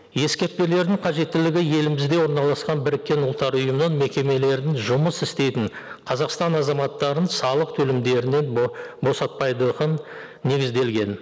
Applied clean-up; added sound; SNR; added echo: none; none; none; none.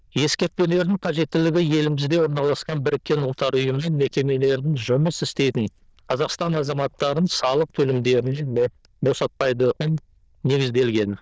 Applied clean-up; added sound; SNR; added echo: neural diffusion model UNIVERSE++.